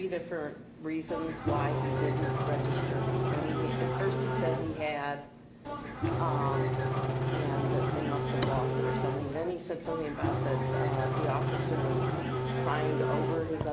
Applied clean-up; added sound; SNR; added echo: none; Race car, auto racing / Engine starting; -5 dB; none.